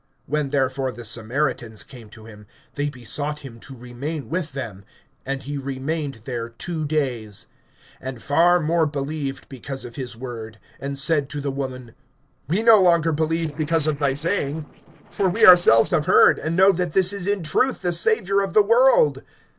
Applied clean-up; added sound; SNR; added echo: neural separator model SepFormer DNS4.